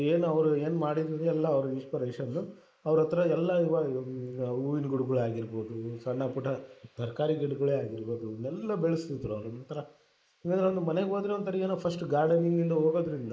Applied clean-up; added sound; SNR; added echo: neural mask model Resemble Enhance denoiser.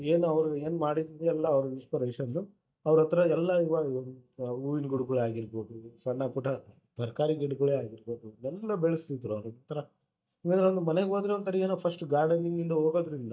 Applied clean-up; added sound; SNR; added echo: neural mask model DeepFilterNet 3.